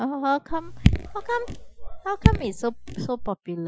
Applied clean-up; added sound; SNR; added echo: classical method Wiener filter.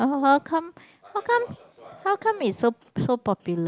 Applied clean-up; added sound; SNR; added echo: none; none; none; none.